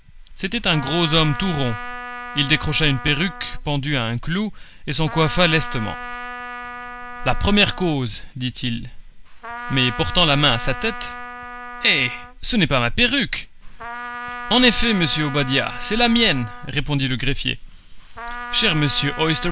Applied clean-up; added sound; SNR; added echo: none; Trumpet; 13 dB; none.